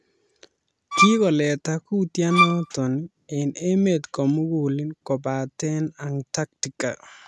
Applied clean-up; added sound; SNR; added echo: none; Bowed string instrument; -2 dB; none.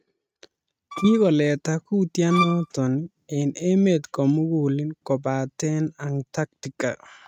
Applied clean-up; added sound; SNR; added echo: neural mask model RNNoise.